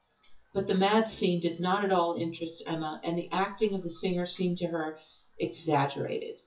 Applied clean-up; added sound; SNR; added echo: classical method WPE with log-MMSE.